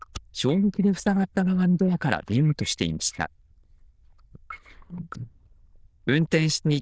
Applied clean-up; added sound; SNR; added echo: neural diffusion model UNIVERSE++.